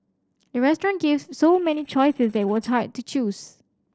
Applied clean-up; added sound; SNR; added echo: neural separator model SepFormer DNS4.